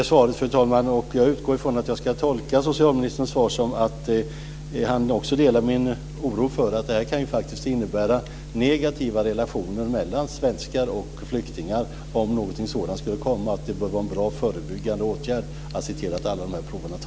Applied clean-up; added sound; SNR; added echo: none; none; none; none.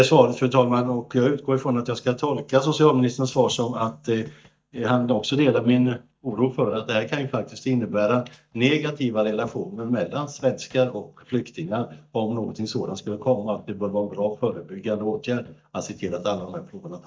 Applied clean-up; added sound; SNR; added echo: neural mask model DeepFilterNet 3.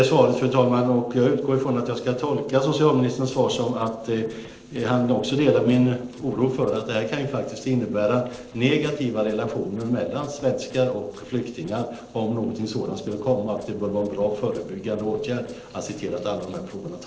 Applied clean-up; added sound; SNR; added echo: neural separator model SepFormer DNS4.